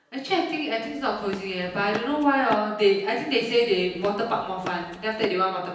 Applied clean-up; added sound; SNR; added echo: none; Run; 14 dB; reverberation time 0.9 s.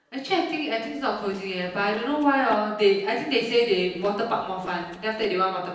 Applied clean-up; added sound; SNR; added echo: neural separator model SepFormer DNS4.